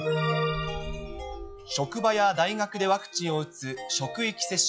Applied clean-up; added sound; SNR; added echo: classical method log-MMSE.